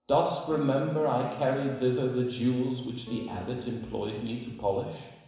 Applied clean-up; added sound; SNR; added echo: none; Electric guitar / Strum; 16 dB; reverberation time 1.0 s.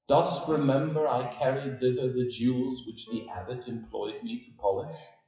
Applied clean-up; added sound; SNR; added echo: classical method WPE with log-MMSE.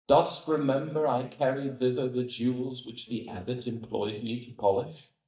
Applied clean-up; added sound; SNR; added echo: neural mask model DeepFilterNet 3.